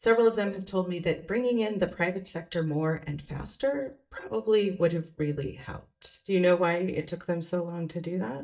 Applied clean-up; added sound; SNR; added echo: neural mask model DeepFilterNet 3.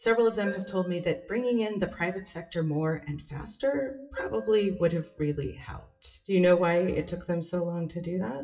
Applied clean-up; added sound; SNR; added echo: classical method WPE with log-MMSE.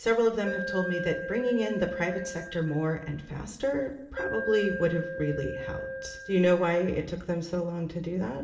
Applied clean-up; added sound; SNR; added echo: none; Alarm; 8 dB; reverberation time 0.7 s.